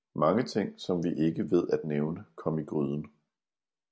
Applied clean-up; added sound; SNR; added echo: none; none; none; none.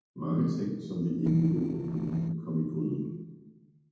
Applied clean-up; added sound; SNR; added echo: neural separator model SepFormer DNS4.